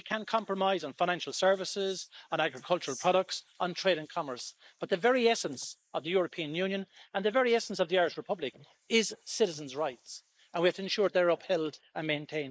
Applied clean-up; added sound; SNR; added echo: neural mask model Resemble Enhance denoiser.